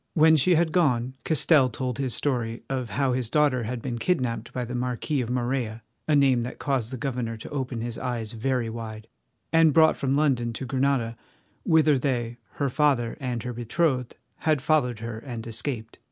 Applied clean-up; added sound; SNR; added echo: none; none; none; none.